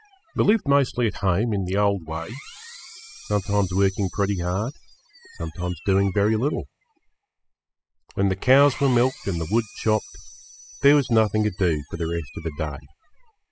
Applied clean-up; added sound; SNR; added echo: classical method spectral subtraction.